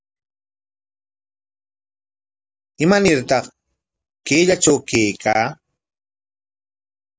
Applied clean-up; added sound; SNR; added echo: none; none; none; none.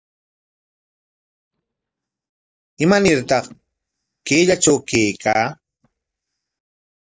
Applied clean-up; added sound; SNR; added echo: neural mask model DeepFilterNet 3.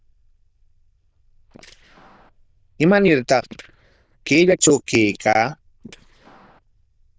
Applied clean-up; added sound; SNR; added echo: neural diffusion model UNIVERSE++.